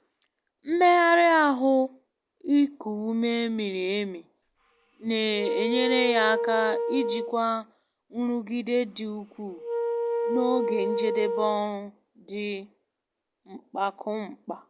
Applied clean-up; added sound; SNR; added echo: none; Wind instrument, woodwind instrument; 2 dB; none.